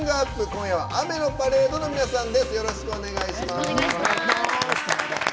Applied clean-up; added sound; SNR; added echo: none; none; none; none.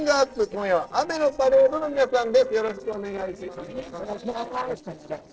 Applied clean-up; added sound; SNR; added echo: neural separator model SepFormer DNS4.